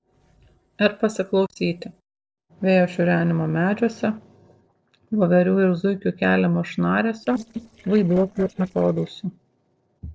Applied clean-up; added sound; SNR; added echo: neural separator model SepFormer DNS4.